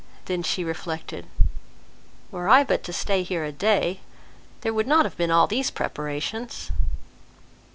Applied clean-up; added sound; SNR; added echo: none; none; none; none.